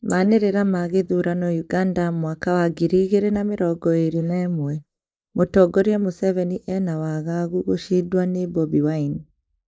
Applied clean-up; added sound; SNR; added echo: neural mask model Resemble Enhance denoiser.